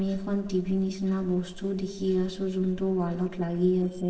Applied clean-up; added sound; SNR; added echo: neural separator model SepFormer DNS4.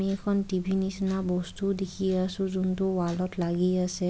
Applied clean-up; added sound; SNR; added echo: none; none; none; none.